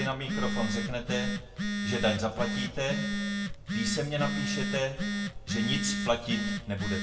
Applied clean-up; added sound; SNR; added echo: none; Telephone; 0 dB; reverberation time 0.6 s.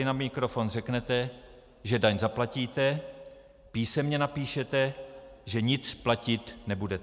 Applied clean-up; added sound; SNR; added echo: none; none; none; none.